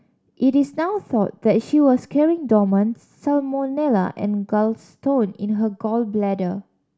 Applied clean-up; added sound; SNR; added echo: none; none; none; none.